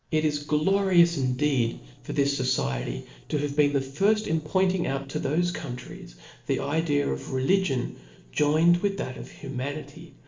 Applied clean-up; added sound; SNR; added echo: neural separator model SepFormer DNS4.